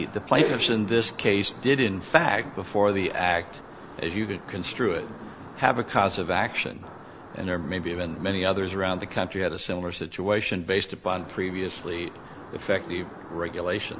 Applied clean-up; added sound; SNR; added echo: none; none; none; none.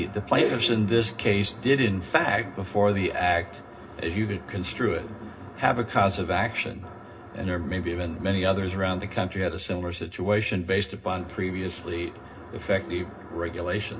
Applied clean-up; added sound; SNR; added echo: none; none; none; reverberation time 0.4 s.